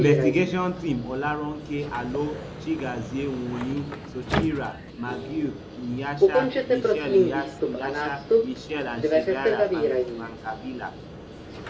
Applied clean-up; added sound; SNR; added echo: none; Subway, metro, underground; -2 dB; none.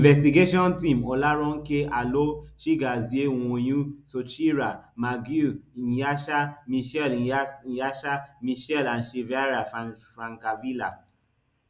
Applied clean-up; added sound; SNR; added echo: none; none; none; none.